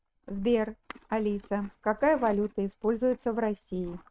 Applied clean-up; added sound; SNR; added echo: neural mask model RNNoise.